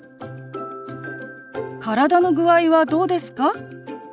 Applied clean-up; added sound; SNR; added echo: none; none; none; none.